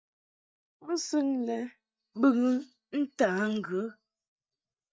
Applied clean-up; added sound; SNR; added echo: neural mask model DeepFilterNet 3.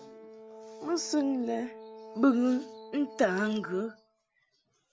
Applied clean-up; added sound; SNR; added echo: none; Brass instrument; 17 dB; none.